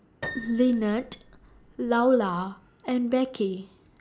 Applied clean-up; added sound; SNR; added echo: none; Piano; 16 dB; none.